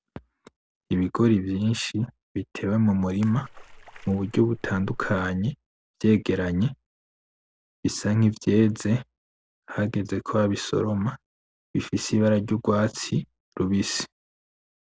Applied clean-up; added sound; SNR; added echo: none; Splash, splatter; 17 dB; none.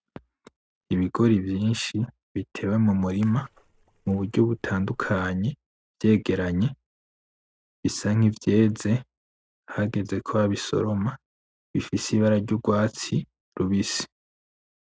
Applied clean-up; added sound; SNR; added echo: neural mask model RNNoise.